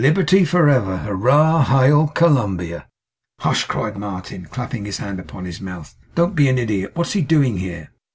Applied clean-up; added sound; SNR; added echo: none; none; none; none.